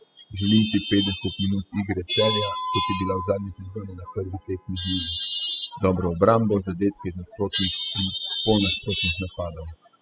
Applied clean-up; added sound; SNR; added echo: classical method spectral subtraction.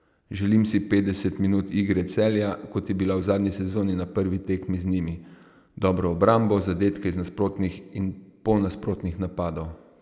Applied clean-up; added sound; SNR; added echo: none; none; none; none.